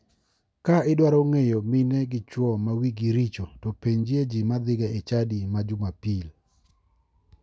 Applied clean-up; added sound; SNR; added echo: none; none; none; none.